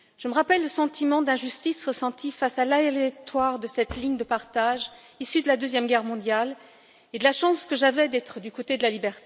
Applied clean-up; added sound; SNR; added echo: none; Cutlery, silverware / Drawer open or close; 19 dB; none.